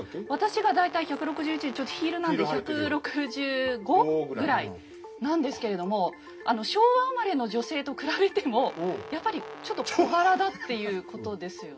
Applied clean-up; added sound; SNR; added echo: none; Brass instrument; 18 dB; reverberation time 0.3 s.